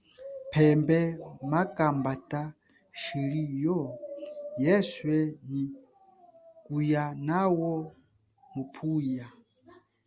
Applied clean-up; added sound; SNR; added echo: none; none; none; none.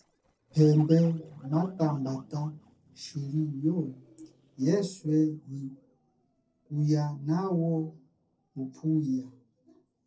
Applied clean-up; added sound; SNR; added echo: neural separator model SepFormer DNS4.